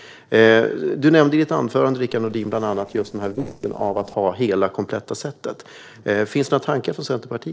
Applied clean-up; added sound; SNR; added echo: neural separator model SepFormer DNS4.